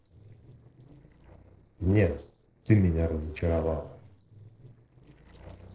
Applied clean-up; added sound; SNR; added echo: neural separator model SepFormer DNS4.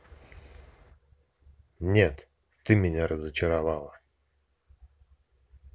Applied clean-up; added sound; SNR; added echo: none; none; none; none.